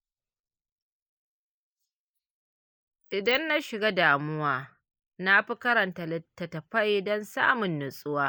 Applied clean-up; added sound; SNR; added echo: neural mask model Resemble Enhance denoiser.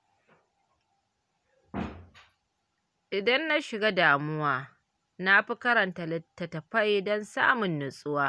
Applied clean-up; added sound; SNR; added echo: none; none; none; none.